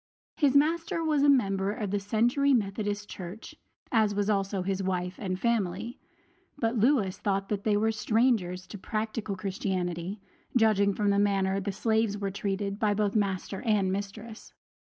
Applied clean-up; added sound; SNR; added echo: none; none; none; none.